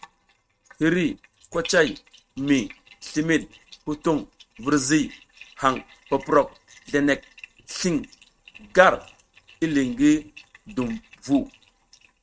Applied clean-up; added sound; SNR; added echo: neural mask model RNNoise.